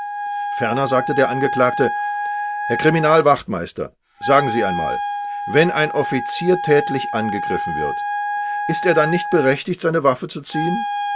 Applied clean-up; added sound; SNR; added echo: none; Wind instrument, woodwind instrument; 5 dB; none.